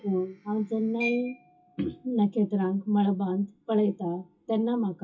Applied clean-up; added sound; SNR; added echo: classical method WPE with log-MMSE.